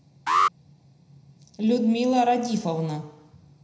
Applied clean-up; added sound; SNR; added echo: none; Alarm; 2 dB; reverberation time 0.7 s.